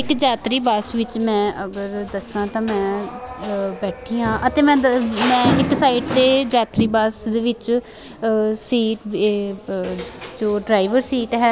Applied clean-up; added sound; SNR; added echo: none; none; none; none.